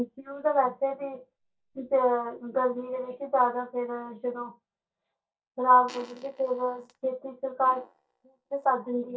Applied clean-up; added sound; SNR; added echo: neural mask model DeepFilterNet 3.